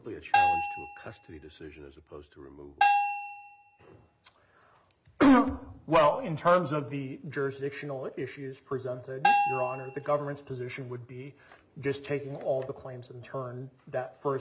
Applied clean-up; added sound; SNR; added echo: none; Bell; -2 dB; none.